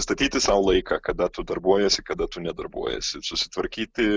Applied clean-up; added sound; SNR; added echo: none; none; none; none.